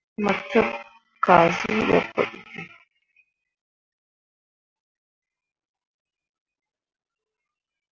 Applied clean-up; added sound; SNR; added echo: none; none; none; none.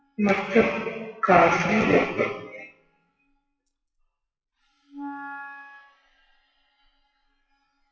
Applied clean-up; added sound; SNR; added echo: classical method WPE with log-MMSE.